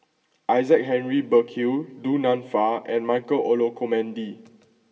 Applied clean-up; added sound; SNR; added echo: none; none; none; reverberation time 0.6 s.